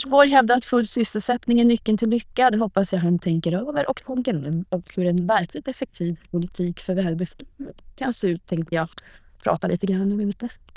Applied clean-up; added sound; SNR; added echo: neural diffusion model UNIVERSE++.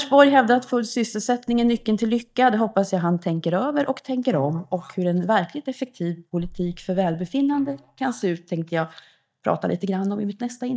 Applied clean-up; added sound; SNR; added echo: neural mask model DeepFilterNet 3.